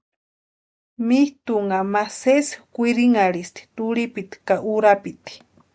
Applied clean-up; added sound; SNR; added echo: none; none; none; none.